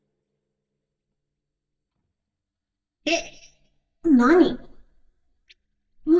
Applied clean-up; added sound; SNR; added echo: neural mask model DeepFilterNet 3.